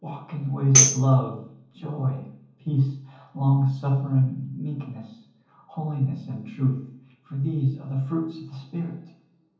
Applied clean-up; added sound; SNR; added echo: none; Tambourine; -2 dB; reverberation time 0.7 s.